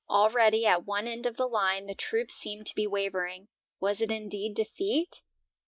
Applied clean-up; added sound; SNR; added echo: neural mask model Resemble Enhance denoiser.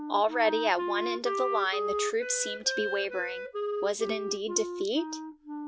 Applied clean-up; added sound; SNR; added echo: none; Wind instrument, woodwind instrument; 3 dB; none.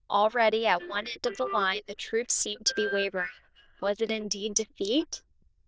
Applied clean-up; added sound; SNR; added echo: neural diffusion model UNIVERSE++.